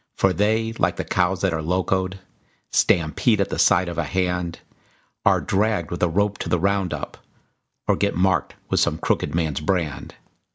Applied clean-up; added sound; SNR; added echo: none; none; none; none.